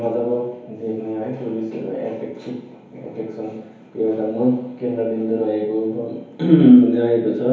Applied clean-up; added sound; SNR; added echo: none; none; none; reverberation time 2.2 s.